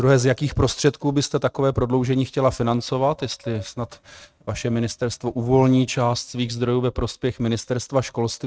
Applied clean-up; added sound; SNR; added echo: neural mask model RNNoise.